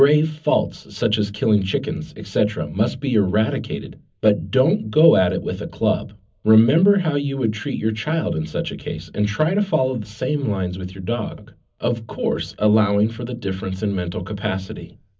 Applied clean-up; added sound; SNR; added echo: none; none; none; reverberation time 0.4 s.